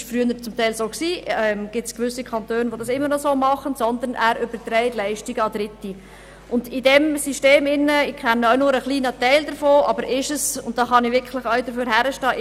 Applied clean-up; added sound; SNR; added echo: none; none; none; none.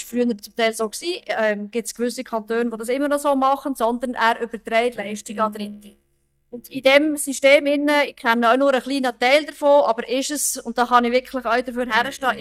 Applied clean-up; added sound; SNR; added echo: neural mask model DeepFilterNet 3.